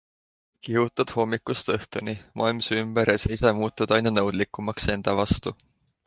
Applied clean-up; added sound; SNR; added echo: neural mask model DeepFilterNet 3.